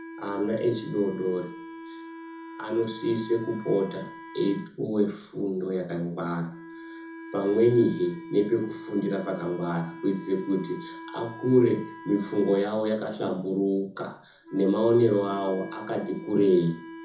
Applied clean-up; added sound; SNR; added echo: none; Wind instrument, woodwind instrument; 15 dB; reverberation time 0.5 s.